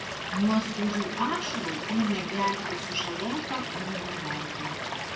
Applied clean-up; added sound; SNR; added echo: none; Stream / Liquid; 3 dB; reverberation time 2.0 s.